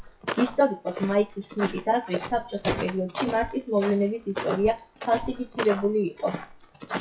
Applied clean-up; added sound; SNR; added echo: classical method WPE with log-MMSE.